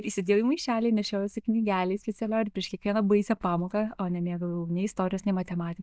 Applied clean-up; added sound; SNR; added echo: neural mask model DeepFilterNet 3.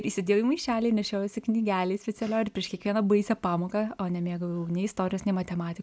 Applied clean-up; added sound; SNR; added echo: none; none; none; none.